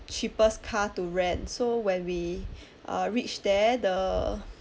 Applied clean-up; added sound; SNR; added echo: none; none; none; none.